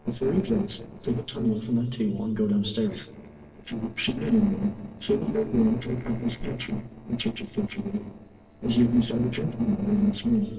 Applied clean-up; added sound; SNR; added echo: neural separator model SepFormer DNS4.